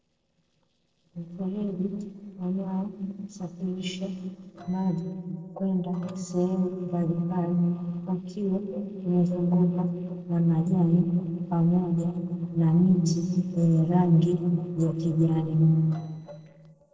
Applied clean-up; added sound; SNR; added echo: neural separator model SepFormer DNS4.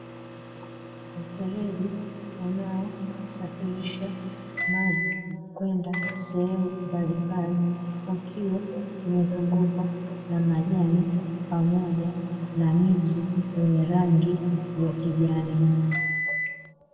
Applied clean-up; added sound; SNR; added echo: none; Microwave oven; 11 dB; reverberation time 2.3 s.